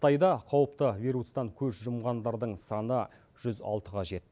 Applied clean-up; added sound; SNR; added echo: none; none; none; none.